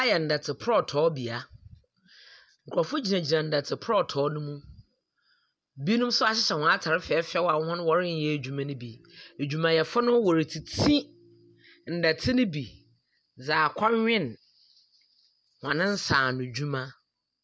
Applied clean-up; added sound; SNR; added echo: none; none; none; none.